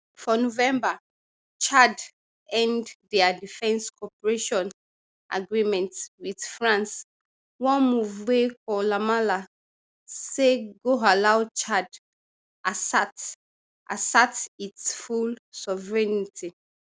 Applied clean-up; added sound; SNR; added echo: none; none; none; none.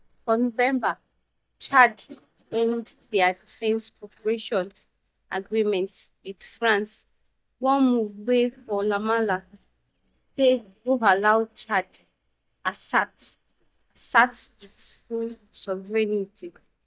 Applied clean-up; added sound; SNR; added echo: neural mask model DeepFilterNet 3.